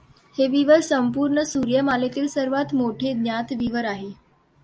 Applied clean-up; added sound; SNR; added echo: none; none; none; none.